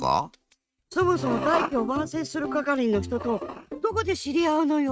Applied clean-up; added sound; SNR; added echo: neural mask model RNNoise.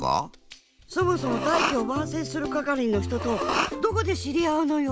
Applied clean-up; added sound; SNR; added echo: none; Respiratory sounds; 6 dB; none.